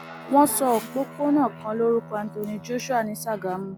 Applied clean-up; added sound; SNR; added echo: none; Guitar; 17 dB; none.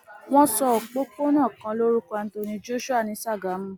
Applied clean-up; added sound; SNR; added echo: none; none; none; none.